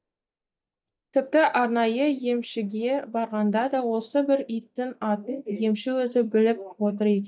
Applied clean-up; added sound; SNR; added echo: neural mask model DeepFilterNet 3.